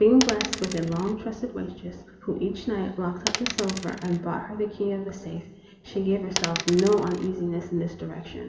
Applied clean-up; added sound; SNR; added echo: none; Coin (dropping); 6 dB; reverberation time 2.1 s.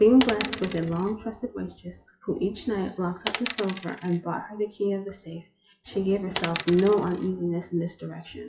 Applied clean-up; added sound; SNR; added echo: classical method WPE with log-MMSE.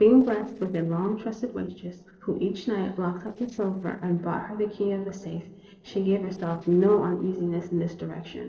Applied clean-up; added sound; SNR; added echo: neural separator model SepFormer DNS4.